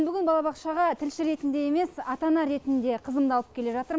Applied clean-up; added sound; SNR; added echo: none; none; none; none.